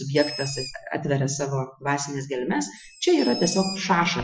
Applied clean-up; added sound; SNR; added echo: classical method Wiener filter.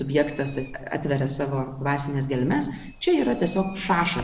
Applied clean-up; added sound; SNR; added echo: none; Bird; 14 dB; none.